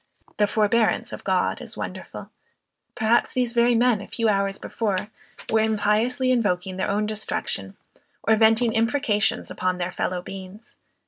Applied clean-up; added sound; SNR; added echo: none; none; none; none.